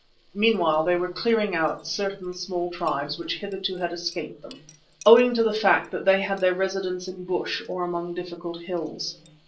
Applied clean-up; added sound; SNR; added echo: neural separator model SepFormer DNS4.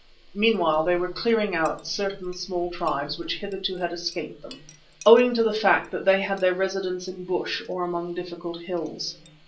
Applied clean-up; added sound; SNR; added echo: none; Chink, clink; 20 dB; reverberation time 0.3 s.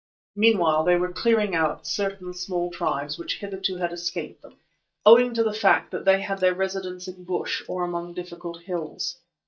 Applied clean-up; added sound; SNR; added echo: neural mask model DeepFilterNet 3.